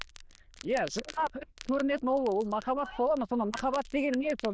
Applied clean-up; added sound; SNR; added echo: neural diffusion model UNIVERSE++.